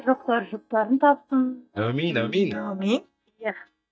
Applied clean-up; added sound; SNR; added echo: neural mask model DeepFilterNet 3.